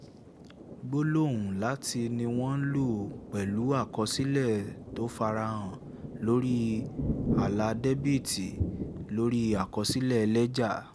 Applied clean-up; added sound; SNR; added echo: none; Thunder; 8 dB; none.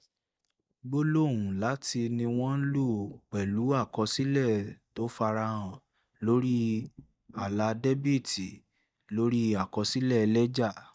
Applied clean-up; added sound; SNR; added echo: neural mask model DeepFilterNet 3.